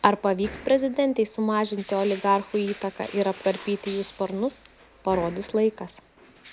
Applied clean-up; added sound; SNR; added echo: none; Crushing; 19 dB; none.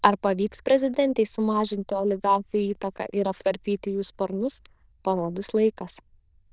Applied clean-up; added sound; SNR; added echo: neural diffusion model UNIVERSE++.